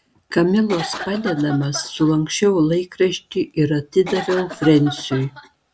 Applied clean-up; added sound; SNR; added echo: none; Cough; 12 dB; none.